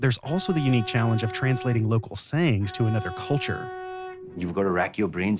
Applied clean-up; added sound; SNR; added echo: none; Bowed string instrument; 12 dB; none.